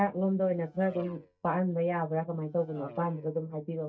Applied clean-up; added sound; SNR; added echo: neural mask model DeepFilterNet 3.